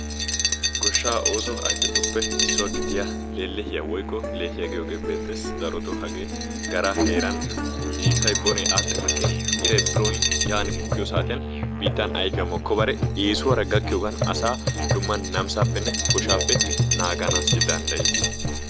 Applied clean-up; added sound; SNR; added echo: none; Musical instrument + Glass; -4 dB; none.